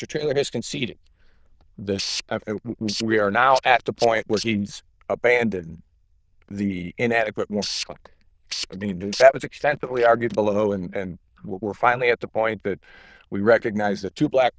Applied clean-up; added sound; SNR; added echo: neural diffusion model UNIVERSE++.